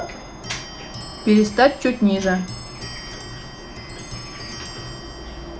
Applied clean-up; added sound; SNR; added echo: none; Clock; 13 dB; none.